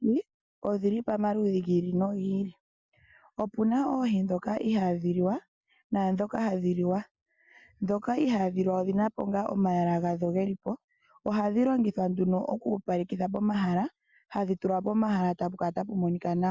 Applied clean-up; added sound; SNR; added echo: none; none; none; none.